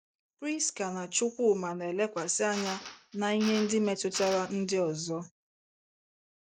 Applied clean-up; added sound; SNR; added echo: none; Drill; 13 dB; none.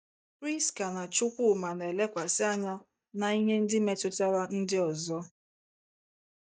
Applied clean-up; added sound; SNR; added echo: neural mask model DeepFilterNet 3.